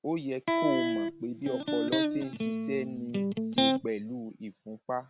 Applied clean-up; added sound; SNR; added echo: none; Electric guitar; -4 dB; none.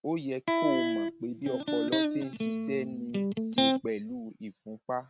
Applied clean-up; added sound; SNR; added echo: neural mask model RNNoise.